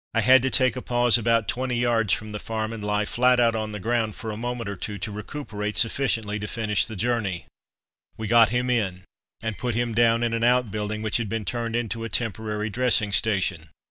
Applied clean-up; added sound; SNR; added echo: neural mask model DeepFilterNet 3.